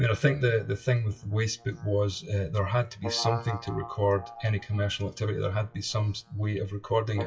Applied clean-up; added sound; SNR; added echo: classical method WPE with log-MMSE.